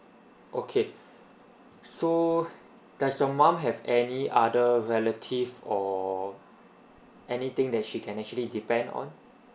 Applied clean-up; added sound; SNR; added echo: none; none; none; none.